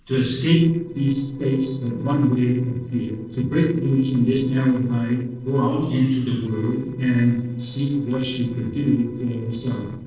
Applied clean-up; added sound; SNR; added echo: neural separator model SepFormer DNS4.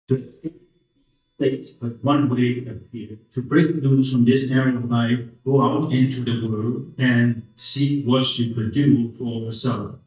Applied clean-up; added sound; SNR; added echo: neural mask model DeepFilterNet 3.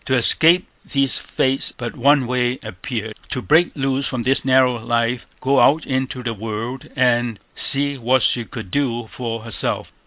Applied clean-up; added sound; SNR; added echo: none; none; none; none.